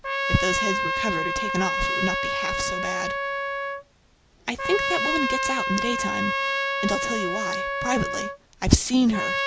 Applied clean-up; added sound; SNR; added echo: none; Trumpet; -1 dB; none.